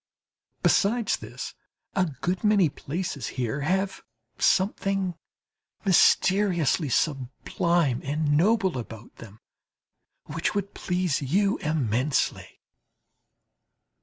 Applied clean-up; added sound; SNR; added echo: none; none; none; none.